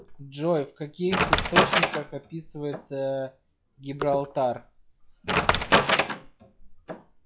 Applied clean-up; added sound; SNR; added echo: classical method log-MMSE.